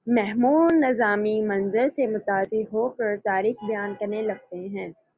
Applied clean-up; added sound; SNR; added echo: none; none; none; none.